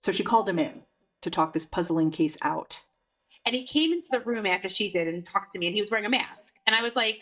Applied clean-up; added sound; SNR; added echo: neural mask model DeepFilterNet 3.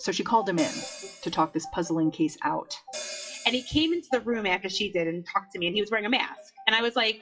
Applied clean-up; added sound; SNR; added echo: classical method WPE with log-MMSE.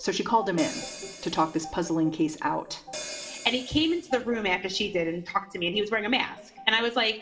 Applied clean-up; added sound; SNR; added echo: none; Hi-hat; 15 dB; reverberation time 1.8 s.